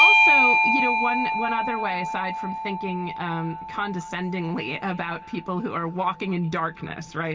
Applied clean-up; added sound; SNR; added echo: none; Bell / Doorbell; -4 dB; reverberation time 2.7 s.